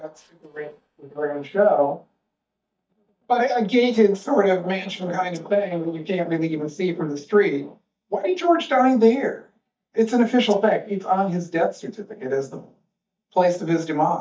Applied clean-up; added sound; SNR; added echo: neural mask model DeepFilterNet 3.